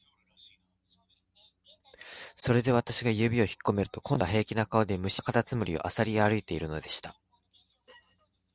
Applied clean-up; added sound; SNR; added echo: none; none; none; none.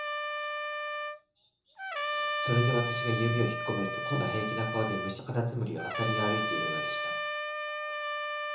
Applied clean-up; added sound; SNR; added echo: none; Trumpet; 0 dB; reverberation time 0.6 s.